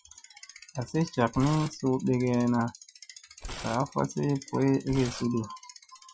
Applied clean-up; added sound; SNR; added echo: classical method Wiener filter.